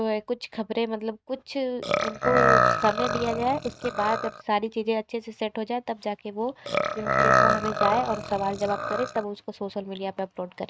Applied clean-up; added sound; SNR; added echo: neural mask model RNNoise.